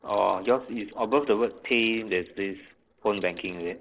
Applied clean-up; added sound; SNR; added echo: neural separator model SepFormer DNS4.